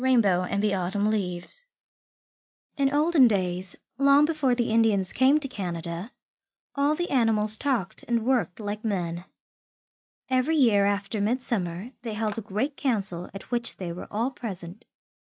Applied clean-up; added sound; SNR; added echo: neural mask model RNNoise.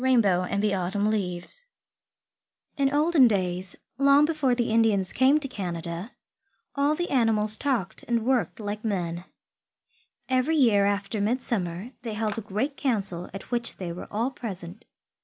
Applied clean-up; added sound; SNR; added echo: none; Clapping; 14 dB; none.